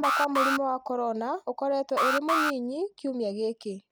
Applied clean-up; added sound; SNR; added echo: none; Alarm; 1 dB; none.